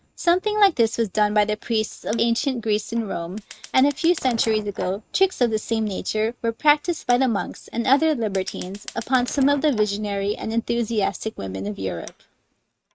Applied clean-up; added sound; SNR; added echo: neural mask model RNNoise.